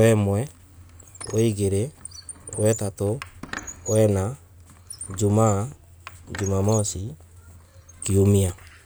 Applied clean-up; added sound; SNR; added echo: none; Squeak; 17 dB; none.